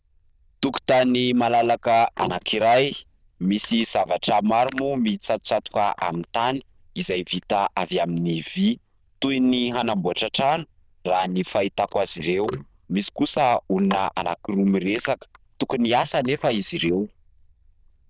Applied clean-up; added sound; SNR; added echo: neural diffusion model UNIVERSE++.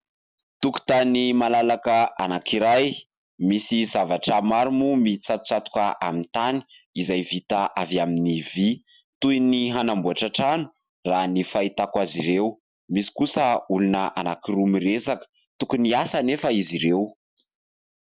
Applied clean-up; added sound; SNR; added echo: none; none; none; none.